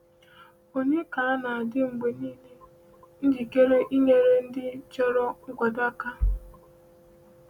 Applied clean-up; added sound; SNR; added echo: none; none; none; none.